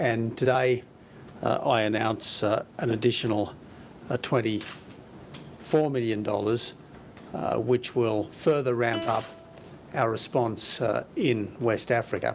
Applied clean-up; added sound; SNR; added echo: none; Plucked string instrument; 16 dB; none.